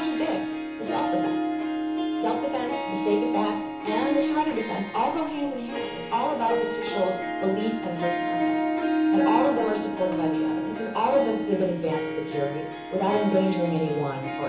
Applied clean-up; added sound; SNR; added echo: none; Harp; 0 dB; reverberation time 0.8 s.